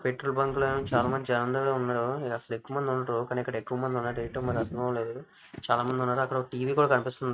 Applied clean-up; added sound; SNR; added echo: neural mask model RNNoise.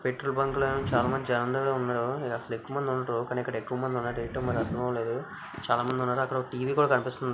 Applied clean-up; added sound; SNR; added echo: none; Whoosh, swoosh, swish; 11 dB; none.